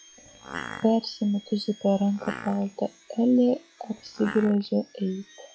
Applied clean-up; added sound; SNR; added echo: classical method log-MMSE.